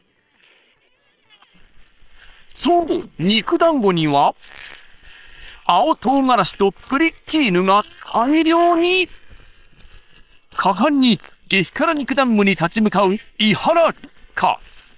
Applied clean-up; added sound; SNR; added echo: neural separator model SepFormer WHAM!.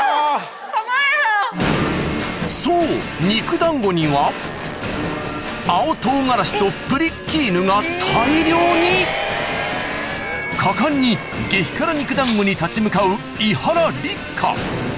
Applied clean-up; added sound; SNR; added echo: none; Shatter; 16 dB; none.